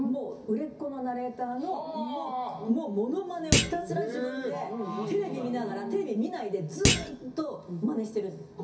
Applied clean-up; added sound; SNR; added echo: none; Thump, thud; 0 dB; reverberation time 0.3 s.